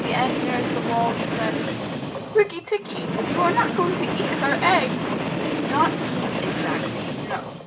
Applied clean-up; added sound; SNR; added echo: none; Train; 0 dB; none.